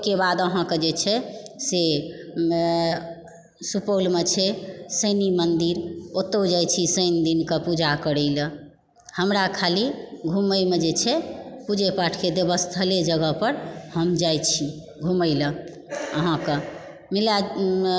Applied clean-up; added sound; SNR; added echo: none; none; none; none.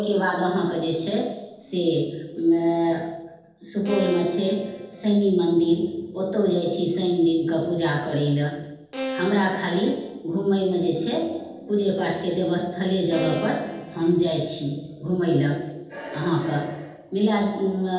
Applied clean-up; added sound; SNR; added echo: neural separator model SepFormer DNS4.